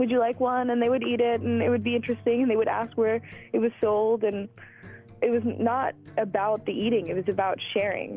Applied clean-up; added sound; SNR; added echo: none; none; none; none.